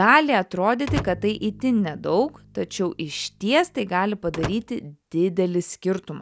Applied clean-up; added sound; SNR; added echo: none; Bowed string instrument + Slam / Wood; 13 dB; none.